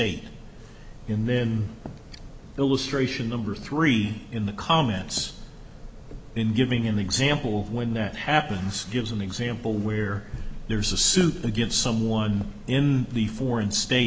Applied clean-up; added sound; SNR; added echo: none; none; none; none.